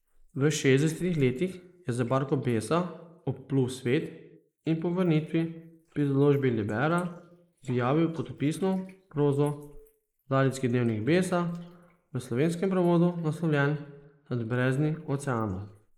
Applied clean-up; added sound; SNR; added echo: neural mask model Resemble Enhance denoiser.